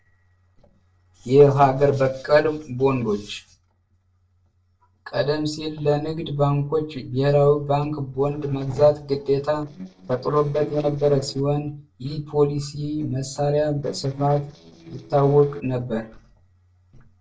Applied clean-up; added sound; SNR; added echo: neural separator model SepFormer DNS4.